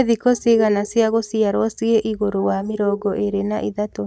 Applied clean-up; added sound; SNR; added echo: neural mask model DeepFilterNet 3.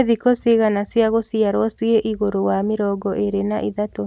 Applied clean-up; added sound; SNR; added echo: none; none; none; none.